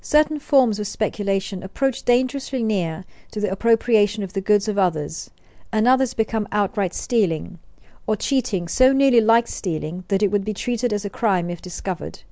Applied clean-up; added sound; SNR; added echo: none; none; none; none.